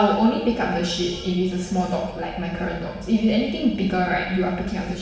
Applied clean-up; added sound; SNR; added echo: none; none; none; reverberation time 1.1 s.